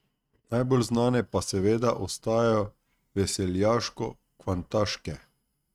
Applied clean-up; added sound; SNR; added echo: neural mask model RNNoise.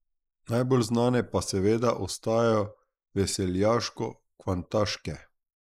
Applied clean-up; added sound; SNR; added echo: neural mask model Resemble Enhance denoiser.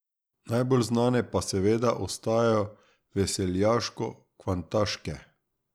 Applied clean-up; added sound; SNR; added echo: none; none; none; none.